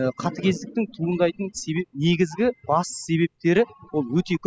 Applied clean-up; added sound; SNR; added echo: classical method spectral subtraction.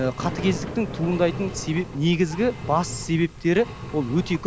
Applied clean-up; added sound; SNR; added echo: none; Thunder + Engine; 10 dB; none.